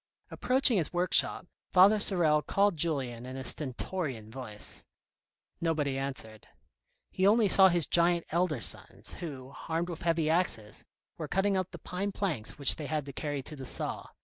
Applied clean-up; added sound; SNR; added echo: none; none; none; none.